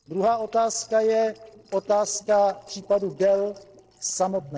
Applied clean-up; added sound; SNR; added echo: neural separator model SepFormer DNS4.